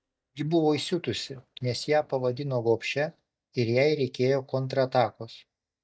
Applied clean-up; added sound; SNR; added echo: neural mask model DeepFilterNet 3.